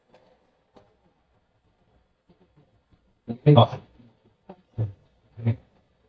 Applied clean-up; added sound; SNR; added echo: neural mask model DeepFilterNet 3.